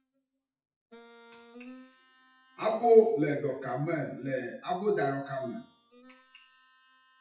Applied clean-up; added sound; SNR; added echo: classical method WPE with log-MMSE.